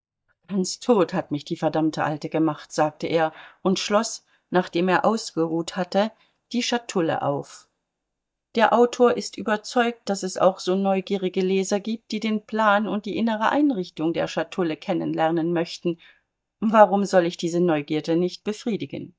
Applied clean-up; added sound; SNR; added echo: neural mask model DeepFilterNet 3.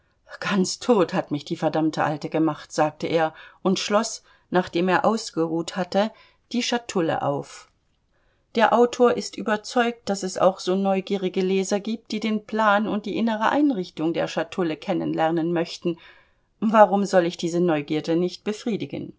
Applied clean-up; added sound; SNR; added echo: none; none; none; none.